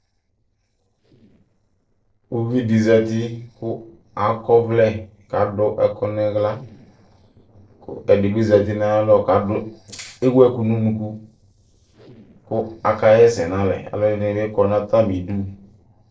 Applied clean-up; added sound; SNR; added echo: neural separator model SepFormer DNS4.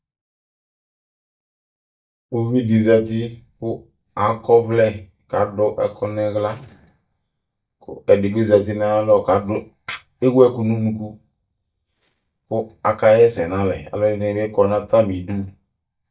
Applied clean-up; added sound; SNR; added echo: neural mask model DeepFilterNet 3.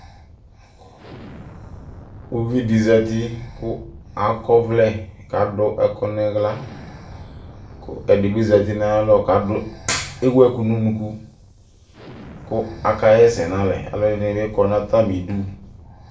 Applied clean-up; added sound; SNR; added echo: none; Explosion; 19 dB; reverberation time 0.3 s.